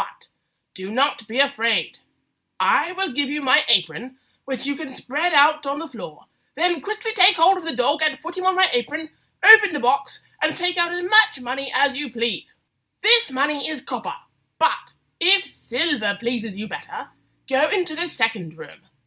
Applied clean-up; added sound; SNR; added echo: none; none; none; none.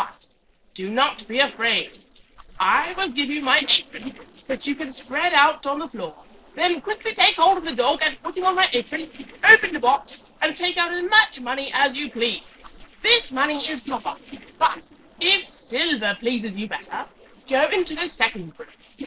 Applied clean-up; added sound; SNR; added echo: neural separator model SepFormer DNS4.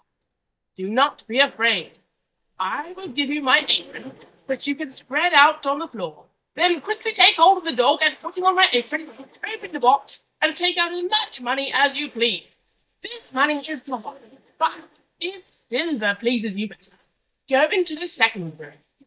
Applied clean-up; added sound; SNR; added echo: neural mask model DeepFilterNet 3.